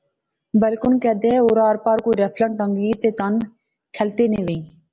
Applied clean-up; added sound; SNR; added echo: none; none; none; none.